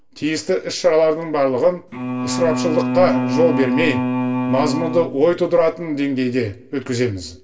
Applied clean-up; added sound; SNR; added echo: none; Bowed string instrument; 3 dB; reverberation time 0.2 s.